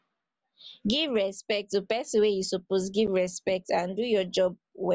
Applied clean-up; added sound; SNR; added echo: none; none; none; none.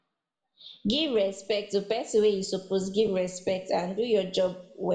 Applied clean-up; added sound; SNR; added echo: none; none; none; reverberation time 0.8 s.